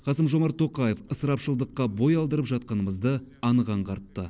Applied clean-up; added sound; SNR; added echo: none; none; none; none.